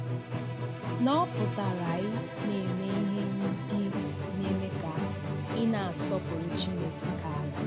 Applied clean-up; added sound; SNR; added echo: none; Musical instrument; 1 dB; none.